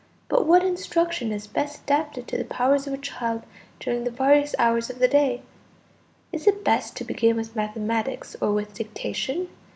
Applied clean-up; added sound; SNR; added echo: none; none; none; none.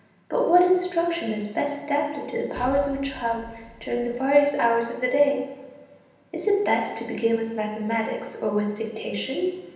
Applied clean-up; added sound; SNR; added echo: none; Explosion; 18 dB; reverberation time 0.9 s.